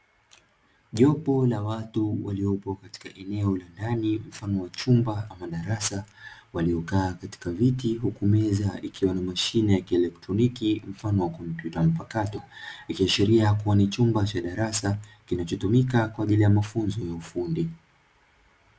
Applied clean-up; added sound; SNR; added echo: none; none; none; none.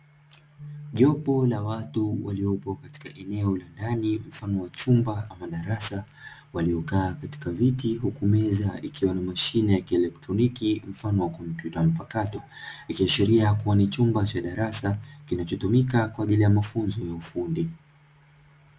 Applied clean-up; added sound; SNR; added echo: none; Bass guitar; 20 dB; none.